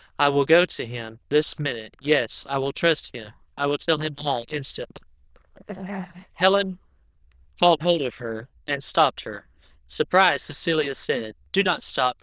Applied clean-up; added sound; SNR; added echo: neural diffusion model UNIVERSE++.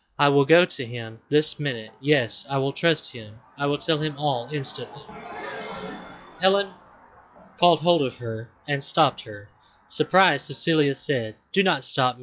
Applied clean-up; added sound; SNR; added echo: classical method log-MMSE.